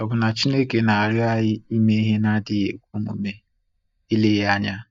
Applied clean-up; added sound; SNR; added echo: neural mask model DeepFilterNet 3.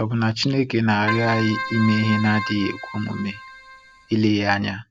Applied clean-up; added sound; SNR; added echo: none; Keyboard (musical); 8 dB; none.